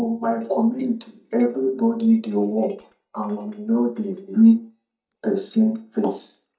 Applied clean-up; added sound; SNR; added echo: neural mask model DeepFilterNet 3.